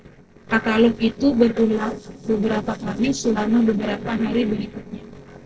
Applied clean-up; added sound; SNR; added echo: neural separator model SepFormer DNS4.